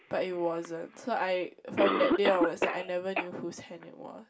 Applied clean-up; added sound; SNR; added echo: none; Cough; 2 dB; reverberation time 0.2 s.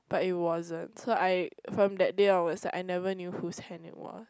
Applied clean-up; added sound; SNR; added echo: none; none; none; none.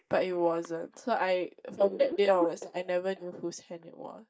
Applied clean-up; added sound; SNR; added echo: neural mask model DeepFilterNet 3.